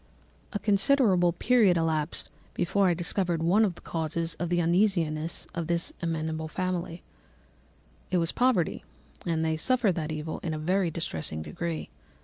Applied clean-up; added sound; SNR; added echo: none; none; none; none.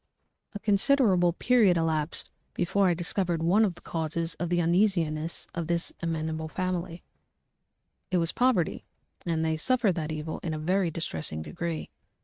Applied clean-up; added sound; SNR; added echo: neural mask model RNNoise.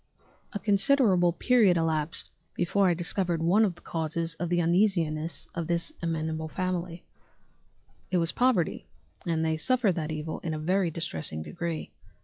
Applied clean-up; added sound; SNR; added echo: classical method log-MMSE.